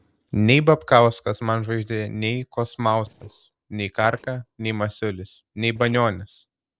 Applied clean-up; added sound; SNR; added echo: neural separator model SepFormer DNS4.